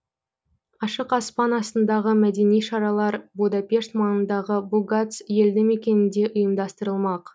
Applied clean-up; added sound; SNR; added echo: none; none; none; none.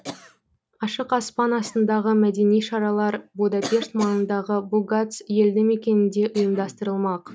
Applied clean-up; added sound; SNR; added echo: none; Cough; 20 dB; none.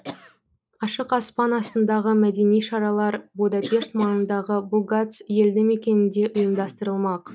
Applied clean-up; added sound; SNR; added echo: neural mask model Resemble Enhance denoiser.